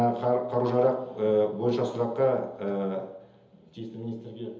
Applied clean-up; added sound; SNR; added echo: none; none; none; reverberation time 0.7 s.